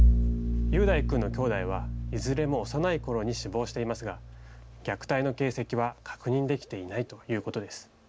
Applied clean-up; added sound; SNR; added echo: none; Bowed string instrument; 0 dB; none.